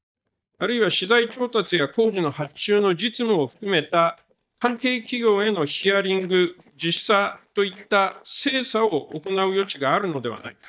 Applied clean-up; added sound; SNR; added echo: neural mask model DeepFilterNet 3.